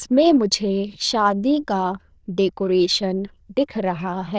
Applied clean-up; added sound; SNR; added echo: neural diffusion model UNIVERSE++.